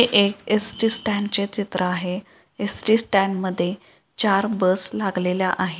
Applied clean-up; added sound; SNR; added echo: none; none; none; none.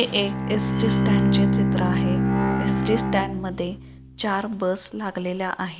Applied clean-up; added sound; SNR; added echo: none; Bowed string instrument; -3 dB; none.